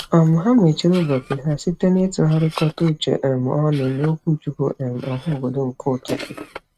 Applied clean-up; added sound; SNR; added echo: neural mask model RNNoise.